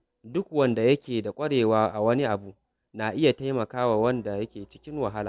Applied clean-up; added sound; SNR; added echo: none; none; none; none.